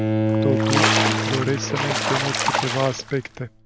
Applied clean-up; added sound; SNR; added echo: none; Bowed string instrument + Splash, splatter; -5 dB; none.